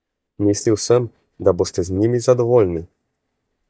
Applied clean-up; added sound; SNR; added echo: neural mask model DeepFilterNet 3.